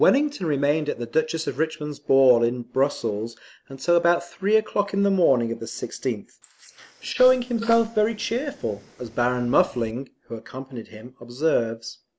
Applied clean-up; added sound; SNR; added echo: neural mask model Resemble Enhance denoiser.